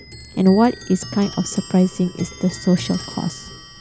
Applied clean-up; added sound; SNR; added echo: none; Clock; 15 dB; none.